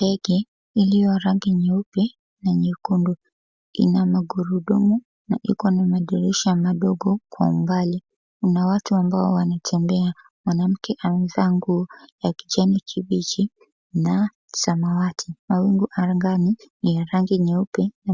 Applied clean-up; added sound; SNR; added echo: none; none; none; none.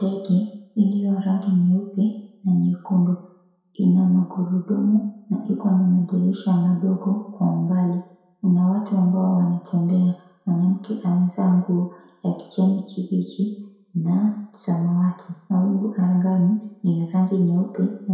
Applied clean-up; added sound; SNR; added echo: none; none; none; reverberation time 0.7 s.